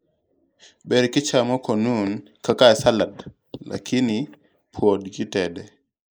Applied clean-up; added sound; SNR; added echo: neural mask model Resemble Enhance denoiser.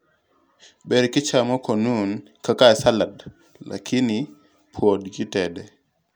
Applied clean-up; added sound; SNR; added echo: none; none; none; none.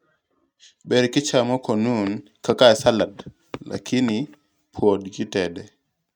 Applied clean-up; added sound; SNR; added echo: neural mask model RNNoise.